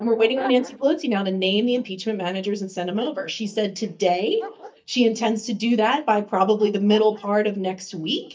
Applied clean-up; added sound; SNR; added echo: neural mask model DeepFilterNet 3.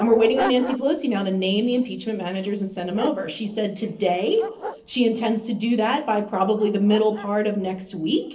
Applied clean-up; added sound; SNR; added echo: neural separator model SepFormer DNS4.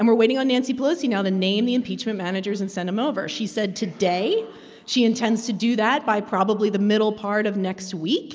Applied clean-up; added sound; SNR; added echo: none; none; none; none.